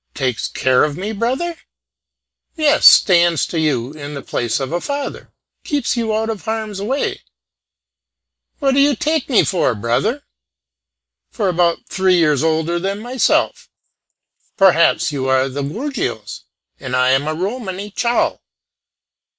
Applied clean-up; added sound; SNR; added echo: neural mask model Resemble Enhance denoiser.